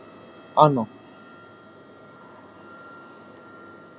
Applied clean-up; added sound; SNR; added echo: none; none; none; none.